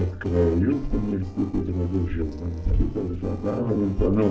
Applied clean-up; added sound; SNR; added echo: neural separator model SepFormer DNS4.